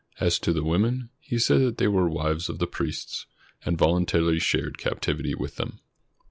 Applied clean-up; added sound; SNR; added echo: none; none; none; none.